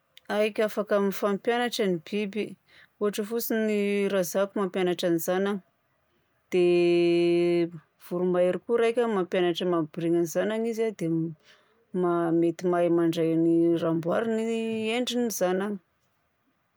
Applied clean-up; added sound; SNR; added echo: none; none; none; none.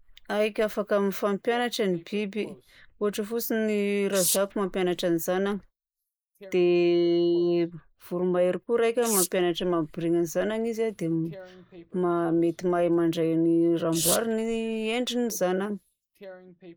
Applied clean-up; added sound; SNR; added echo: neural mask model Resemble Enhance denoiser.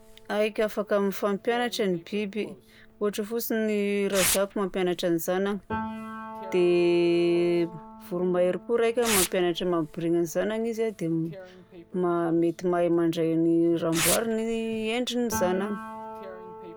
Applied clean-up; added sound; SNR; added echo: none; Piano + Tearing; 11 dB; none.